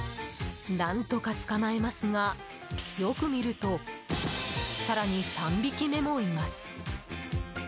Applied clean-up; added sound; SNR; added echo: none; none; none; none.